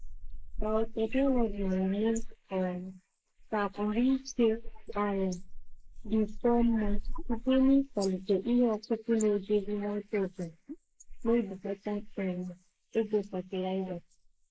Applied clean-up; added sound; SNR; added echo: neural mask model Resemble Enhance denoiser.